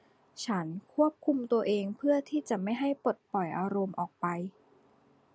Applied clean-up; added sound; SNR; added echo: none; none; none; none.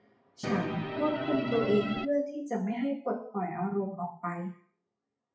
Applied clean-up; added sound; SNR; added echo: classical method WPE with log-MMSE.